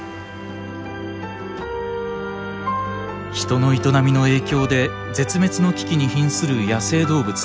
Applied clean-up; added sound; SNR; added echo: none; none; none; none.